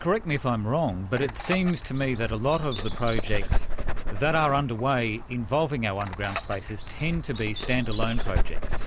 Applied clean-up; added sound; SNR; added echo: none; Dog; 0 dB; none.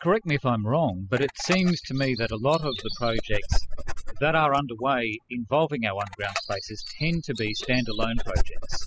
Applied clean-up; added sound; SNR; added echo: classical method spectral subtraction.